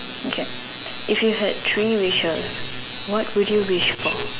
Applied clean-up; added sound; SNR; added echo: none; none; none; none.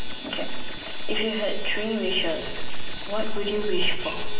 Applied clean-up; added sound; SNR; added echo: none; Scratching (performance technique); 19 dB; reverberation time 0.9 s.